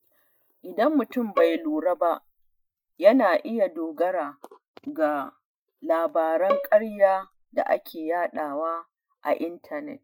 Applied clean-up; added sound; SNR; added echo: classical method Wiener filter.